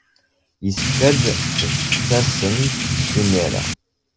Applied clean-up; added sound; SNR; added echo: none; Drip / Rain; -2 dB; none.